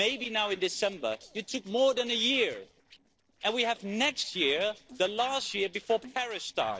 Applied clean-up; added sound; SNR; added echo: neural separator model SepFormer DNS4.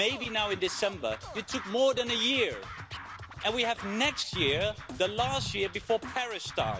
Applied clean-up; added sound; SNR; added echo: none; Scratching (performance technique); 11 dB; none.